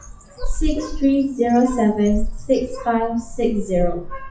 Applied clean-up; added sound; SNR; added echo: classical method WPE with log-MMSE.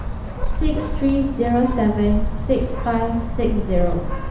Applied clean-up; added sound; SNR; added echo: none; Bird; 1 dB; reverberation time 0.8 s.